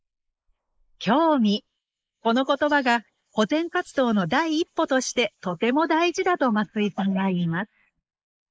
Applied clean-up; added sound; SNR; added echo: neural mask model Resemble Enhance denoiser.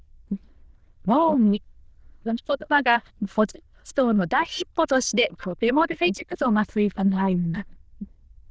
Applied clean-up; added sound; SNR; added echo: neural diffusion model UNIVERSE++.